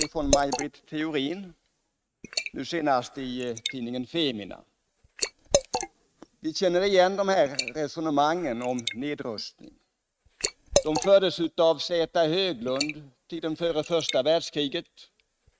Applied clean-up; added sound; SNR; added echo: neural mask model RNNoise.